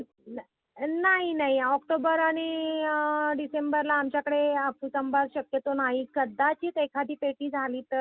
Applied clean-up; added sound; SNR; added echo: none; none; none; none.